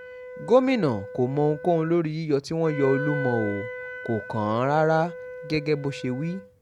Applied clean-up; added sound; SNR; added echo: none; Wind instrument, woodwind instrument; 11 dB; none.